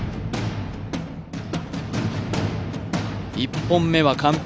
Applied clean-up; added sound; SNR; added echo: none; none; none; none.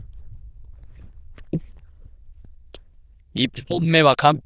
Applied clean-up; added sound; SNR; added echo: neural diffusion model UNIVERSE++.